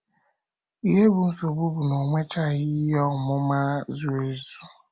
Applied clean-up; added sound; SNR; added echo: none; none; none; none.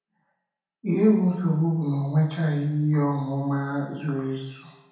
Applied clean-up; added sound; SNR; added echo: none; none; none; reverberation time 0.9 s.